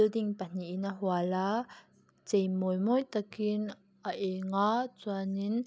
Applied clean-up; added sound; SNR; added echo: none; none; none; none.